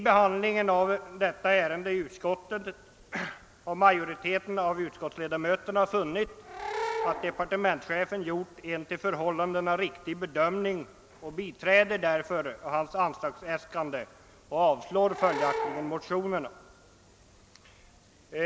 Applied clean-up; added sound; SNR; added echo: none; Animal / Brass instrument; 9 dB; none.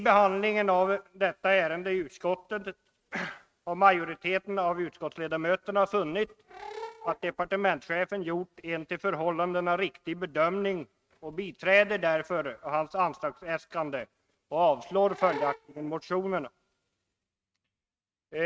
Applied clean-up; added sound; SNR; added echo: neural mask model RNNoise.